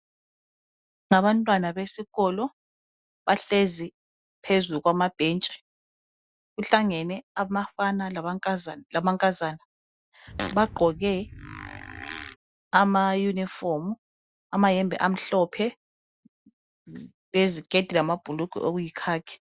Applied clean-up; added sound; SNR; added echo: classical method Wiener filter.